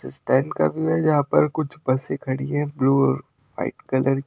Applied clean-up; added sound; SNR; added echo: none; none; none; none.